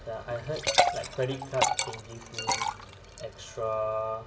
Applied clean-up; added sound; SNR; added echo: none; Liquid; -3 dB; reverberation time 0.7 s.